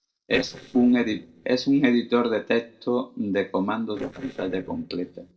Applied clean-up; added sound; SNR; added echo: neural separator model SepFormer DNS4.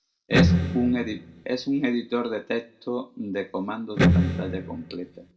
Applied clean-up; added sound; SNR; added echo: none; Electric guitar; -5 dB; reverberation time 0.5 s.